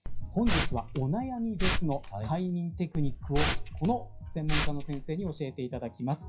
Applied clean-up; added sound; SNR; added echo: classical method WPE with log-MMSE.